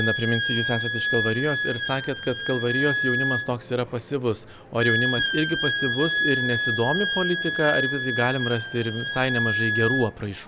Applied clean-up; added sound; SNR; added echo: none; Wind instrument, woodwind instrument; 1 dB; none.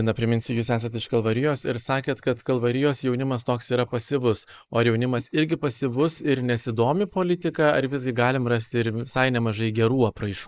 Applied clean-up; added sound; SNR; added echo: neural mask model Resemble Enhance denoiser.